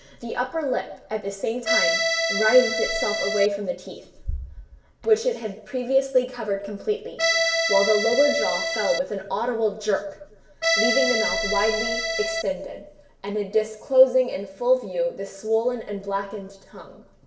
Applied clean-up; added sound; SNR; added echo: none; Accordion; -1 dB; reverberation time 0.8 s.